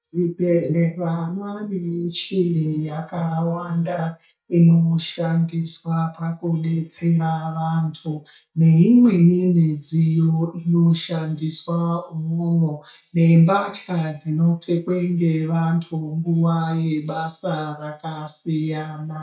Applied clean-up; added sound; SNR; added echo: neural mask model DeepFilterNet 3.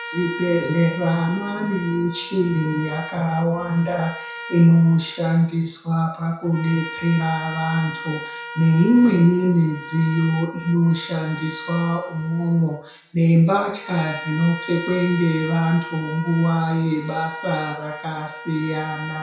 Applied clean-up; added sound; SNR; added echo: none; Trumpet; 14 dB; reverberation time 0.5 s.